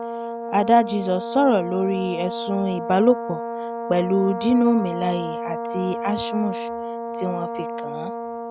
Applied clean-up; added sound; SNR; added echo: none; Brass instrument; 6 dB; none.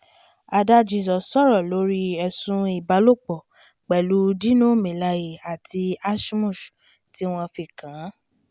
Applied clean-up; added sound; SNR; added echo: none; none; none; none.